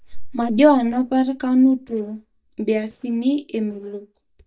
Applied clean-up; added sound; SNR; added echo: neural mask model DeepFilterNet 3.